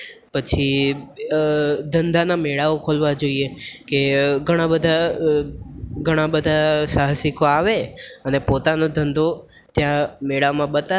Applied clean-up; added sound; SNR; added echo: none; none; none; none.